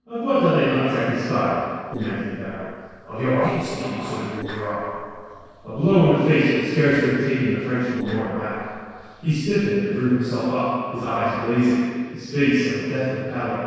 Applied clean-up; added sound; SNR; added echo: neural separator model SepFormer DNS4.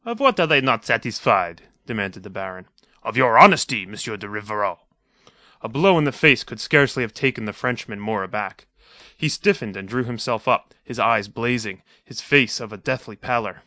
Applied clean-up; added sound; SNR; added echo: none; none; none; none.